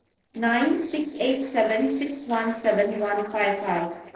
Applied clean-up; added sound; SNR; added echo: neural separator model SepFormer DNS4.